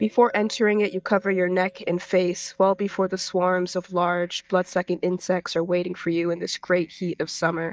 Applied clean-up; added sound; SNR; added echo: neural mask model DeepFilterNet 3.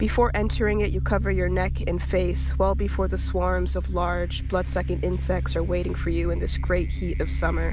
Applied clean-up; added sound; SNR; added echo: none; none; none; none.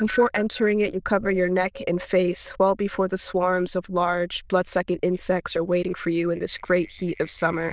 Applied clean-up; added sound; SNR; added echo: neural diffusion model UNIVERSE++.